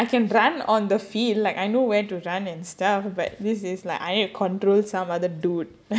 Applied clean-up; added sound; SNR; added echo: none; none; none; none.